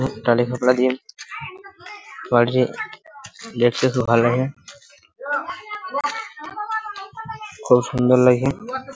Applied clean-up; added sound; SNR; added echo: none; none; none; none.